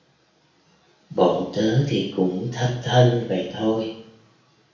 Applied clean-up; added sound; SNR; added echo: none; none; none; reverberation time 0.6 s.